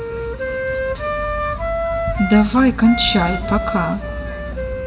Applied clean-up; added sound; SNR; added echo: none; Wind instrument, woodwind instrument; 5 dB; reverberation time 2.3 s.